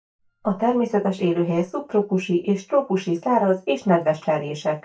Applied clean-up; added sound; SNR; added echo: neural mask model DeepFilterNet 3.